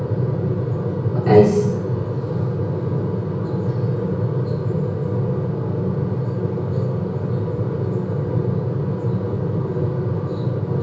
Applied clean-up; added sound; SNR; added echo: none; none; none; reverberation time 0.6 s.